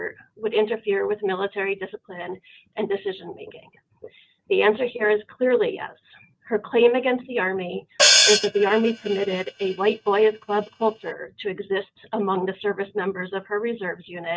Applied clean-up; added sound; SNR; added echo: neural mask model RNNoise.